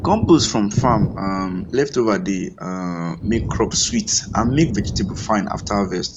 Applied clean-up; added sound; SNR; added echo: none; Thunder; 7 dB; none.